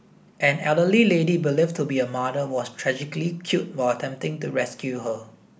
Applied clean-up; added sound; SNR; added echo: none; none; none; none.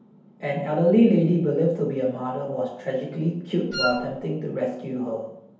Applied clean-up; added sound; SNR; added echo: none; Wind instrument, woodwind instrument; 6 dB; reverberation time 0.8 s.